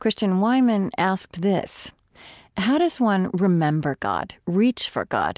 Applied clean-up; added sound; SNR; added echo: none; none; none; none.